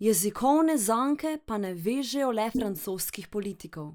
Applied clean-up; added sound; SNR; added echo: neural mask model Resemble Enhance denoiser.